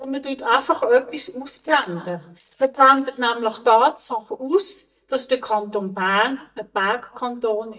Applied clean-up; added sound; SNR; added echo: neural mask model DeepFilterNet 3.